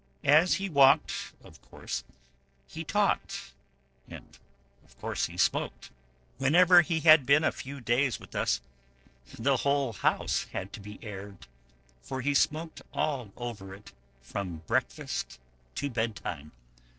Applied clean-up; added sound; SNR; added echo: neural separator model SepFormer DNS4.